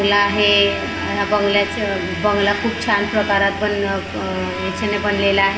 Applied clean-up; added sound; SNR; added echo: none; Bowed string instrument; 11 dB; reverberation time 1.1 s.